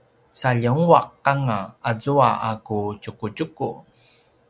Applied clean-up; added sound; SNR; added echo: none; none; none; none.